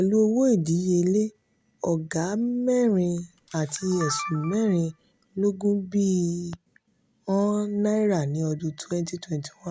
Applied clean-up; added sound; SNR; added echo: none; Camera; 14 dB; none.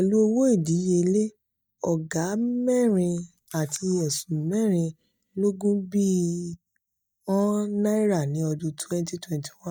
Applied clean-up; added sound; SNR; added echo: neural mask model DeepFilterNet 3.